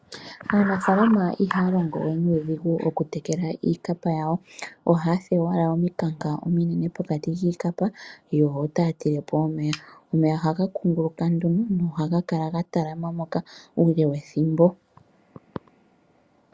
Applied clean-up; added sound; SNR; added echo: none; none; none; none.